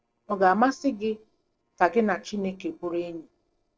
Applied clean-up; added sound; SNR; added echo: neural separator model SepFormer DNS4.